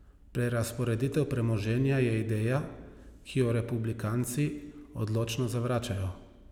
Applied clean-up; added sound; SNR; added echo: none; none; none; none.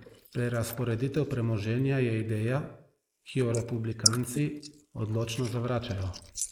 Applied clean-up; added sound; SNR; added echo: neural mask model Resemble Enhance denoiser.